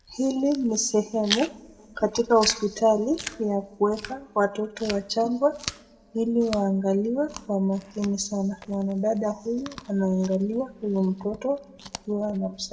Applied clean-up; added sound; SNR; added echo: none; Chewing, mastication; 15 dB; reverberation time 2.0 s.